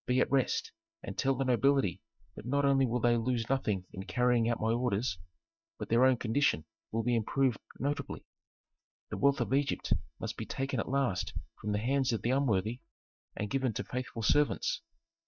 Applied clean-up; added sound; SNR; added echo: neural mask model DeepFilterNet 3.